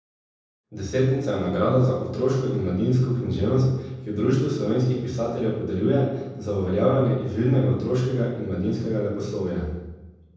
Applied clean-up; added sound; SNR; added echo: none; none; none; reverberation time 1.1 s.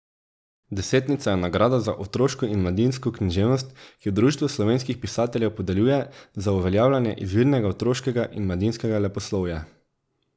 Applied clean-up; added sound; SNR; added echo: none; none; none; none.